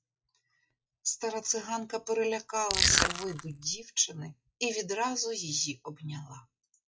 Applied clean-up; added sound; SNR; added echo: classical method log-MMSE.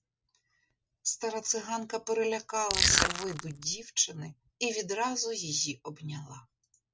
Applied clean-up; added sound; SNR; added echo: none; Crushing; -4 dB; none.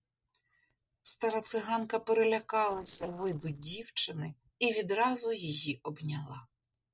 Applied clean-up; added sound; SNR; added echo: neural separator model SepFormer DNS4.